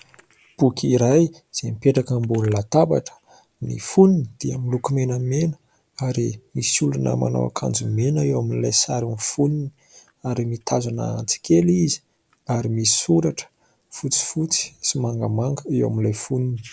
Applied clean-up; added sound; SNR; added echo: none; none; none; none.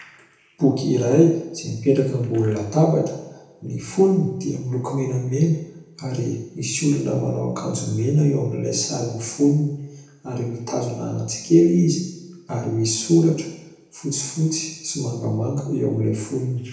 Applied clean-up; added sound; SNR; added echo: none; none; none; reverberation time 0.9 s.